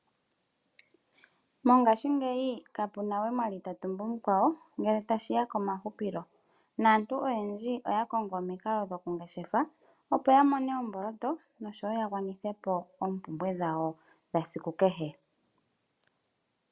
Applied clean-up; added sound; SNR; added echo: none; none; none; none.